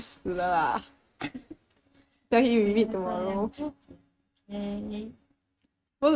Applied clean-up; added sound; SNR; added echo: neural mask model RNNoise.